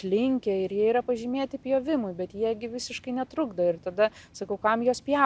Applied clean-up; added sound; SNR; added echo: none; none; none; none.